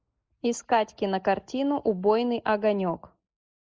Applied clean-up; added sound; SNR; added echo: neural mask model Resemble Enhance denoiser.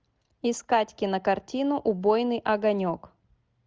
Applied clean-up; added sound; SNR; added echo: none; none; none; none.